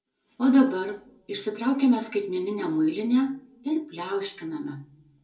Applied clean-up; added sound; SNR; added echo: none; none; none; reverberation time 0.2 s.